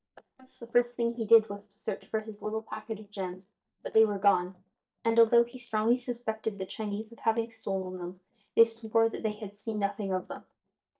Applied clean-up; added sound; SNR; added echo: neural mask model DeepFilterNet 3.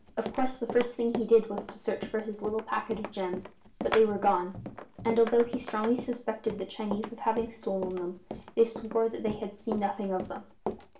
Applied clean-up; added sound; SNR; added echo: none; Run; 11 dB; reverberation time 0.3 s.